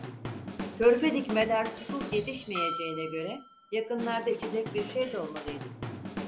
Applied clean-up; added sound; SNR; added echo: none; Drum / Drum kit + Bell; 8 dB; none.